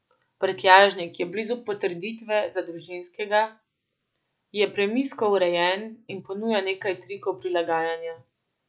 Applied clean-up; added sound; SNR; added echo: none; none; none; none.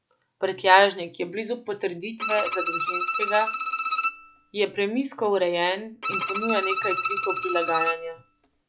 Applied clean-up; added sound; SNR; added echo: none; Bowed string instrument; 3 dB; none.